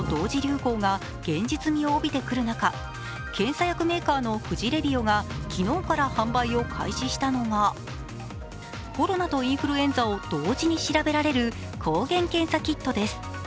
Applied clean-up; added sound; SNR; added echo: none; Engine starting / Accelerating, revving, vroom / Motor vehicle (road); 15 dB; none.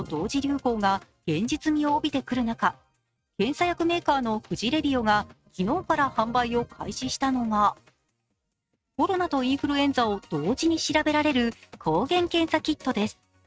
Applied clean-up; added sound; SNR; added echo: neural mask model RNNoise.